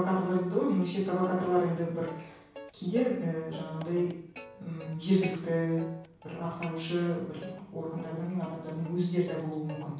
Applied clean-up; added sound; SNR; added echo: none; Plucked string instrument; 17 dB; reverberation time 0.7 s.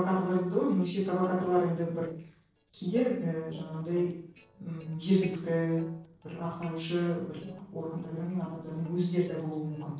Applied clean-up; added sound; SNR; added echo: neural separator model SepFormer DNS4.